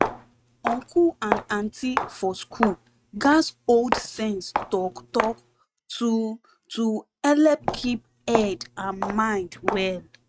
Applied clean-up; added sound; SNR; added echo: neural mask model RNNoise.